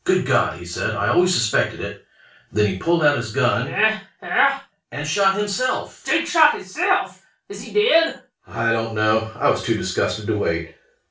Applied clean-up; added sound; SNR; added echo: none; none; none; reverberation time 0.3 s.